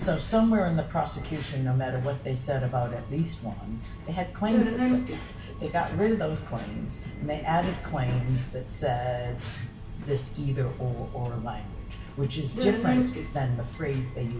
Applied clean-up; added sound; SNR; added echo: none; Subway, metro, underground; 5 dB; reverberation time 0.2 s.